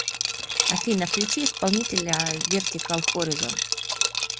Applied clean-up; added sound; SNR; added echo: none; Liquid; -2 dB; none.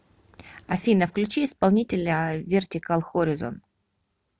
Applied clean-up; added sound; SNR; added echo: none; none; none; none.